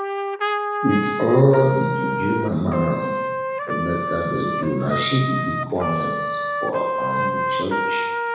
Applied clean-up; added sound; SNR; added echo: none; Trumpet; 2 dB; reverberation time 1.0 s.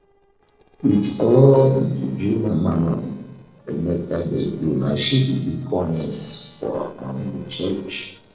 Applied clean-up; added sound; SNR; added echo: neural separator model SepFormer DNS4.